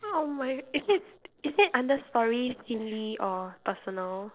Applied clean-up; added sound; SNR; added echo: neural separator model SepFormer DNS4.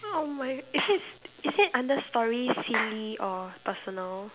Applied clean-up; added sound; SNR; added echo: none; Clapping / Chirp, tweet; 10 dB; none.